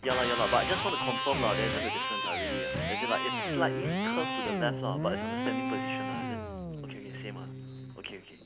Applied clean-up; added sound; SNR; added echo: none; Electric guitar; -1 dB; none.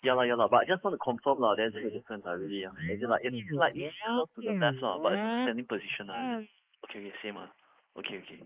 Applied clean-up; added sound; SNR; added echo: neural mask model Resemble Enhance denoiser.